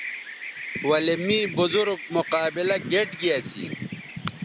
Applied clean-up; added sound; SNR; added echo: none; Bird vocalization, bird call, bird song; 11 dB; none.